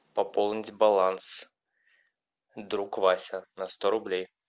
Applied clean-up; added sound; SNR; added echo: none; none; none; none.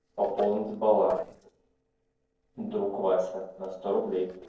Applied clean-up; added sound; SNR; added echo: neural separator model SepFormer DNS4.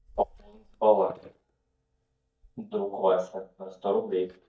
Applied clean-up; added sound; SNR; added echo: neural mask model DeepFilterNet 3.